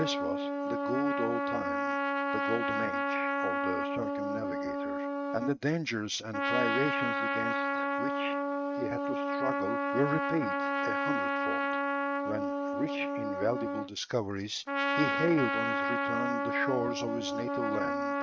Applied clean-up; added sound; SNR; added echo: neural mask model RNNoise.